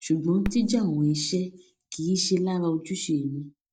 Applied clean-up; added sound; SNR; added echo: neural mask model DeepFilterNet 3.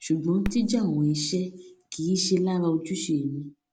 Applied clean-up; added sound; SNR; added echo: none; Fireworks; 17 dB; none.